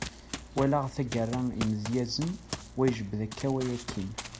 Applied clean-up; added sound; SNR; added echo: none; Run; 10 dB; none.